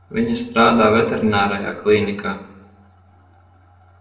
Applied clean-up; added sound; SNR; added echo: none; none; none; reverberation time 0.6 s.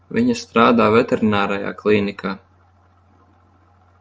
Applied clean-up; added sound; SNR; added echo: none; none; none; none.